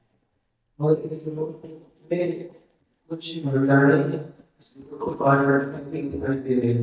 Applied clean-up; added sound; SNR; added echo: neural mask model DeepFilterNet 3.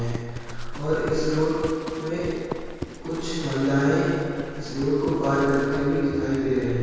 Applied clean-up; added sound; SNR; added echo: none; Livestock, farm animals, working animals; 10 dB; reverberation time 2.2 s.